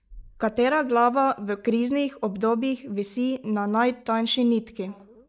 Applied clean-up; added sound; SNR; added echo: neural mask model Resemble Enhance denoiser.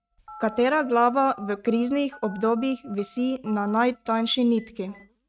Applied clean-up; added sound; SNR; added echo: neural mask model RNNoise.